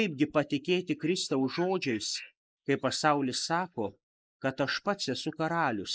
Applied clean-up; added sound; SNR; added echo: neural mask model Resemble Enhance denoiser.